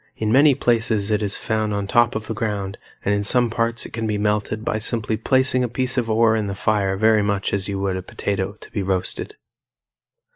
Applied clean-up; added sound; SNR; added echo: neural mask model Resemble Enhance denoiser.